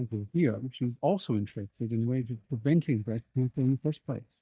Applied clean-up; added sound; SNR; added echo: neural mask model DeepFilterNet 3.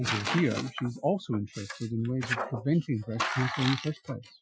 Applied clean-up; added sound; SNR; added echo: classical method Wiener filter.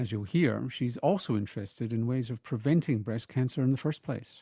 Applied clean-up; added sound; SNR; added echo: none; none; none; none.